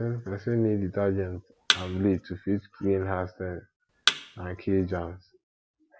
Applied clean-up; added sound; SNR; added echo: none; Thump, thud; 2 dB; none.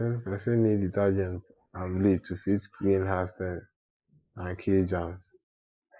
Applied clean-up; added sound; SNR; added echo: neural mask model Resemble Enhance denoiser.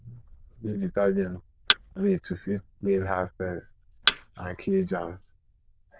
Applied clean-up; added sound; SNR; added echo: neural diffusion model UNIVERSE++.